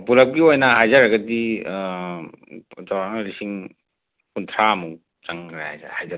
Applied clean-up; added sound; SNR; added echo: none; none; none; none.